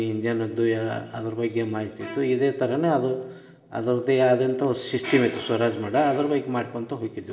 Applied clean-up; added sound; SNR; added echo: none; Bowed string instrument; 20 dB; reverberation time 0.6 s.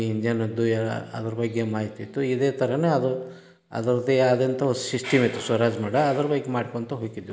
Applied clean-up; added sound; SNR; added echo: none; none; none; none.